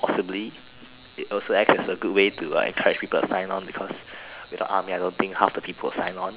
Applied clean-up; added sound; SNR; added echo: none; none; none; none.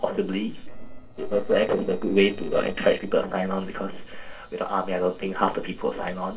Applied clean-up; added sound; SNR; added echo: neural separator model SepFormer DNS4.